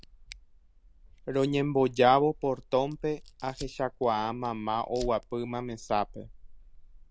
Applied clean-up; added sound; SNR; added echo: none; Fire; 18 dB; none.